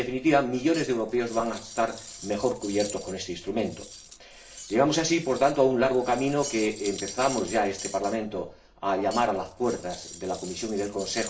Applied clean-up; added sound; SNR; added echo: none; Cutlery, silverware; 16 dB; reverberation time 0.4 s.